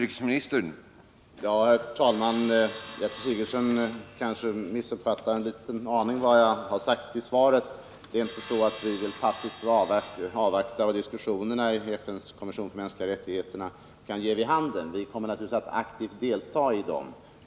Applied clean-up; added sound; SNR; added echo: none; Sawing; 13 dB; none.